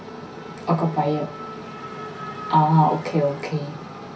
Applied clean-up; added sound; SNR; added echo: none; Race car, auto racing / Accelerating, revving, vroom; 14 dB; reverberation time 0.3 s.